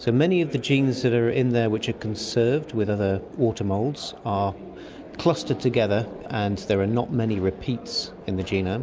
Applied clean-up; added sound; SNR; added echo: none; none; none; none.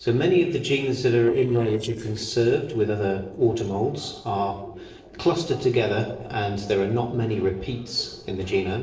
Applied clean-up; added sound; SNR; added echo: neural separator model SepFormer DNS4.